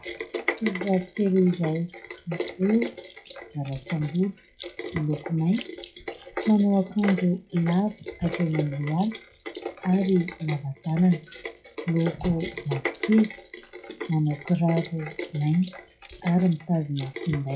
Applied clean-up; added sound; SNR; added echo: classical method WPE with log-MMSE.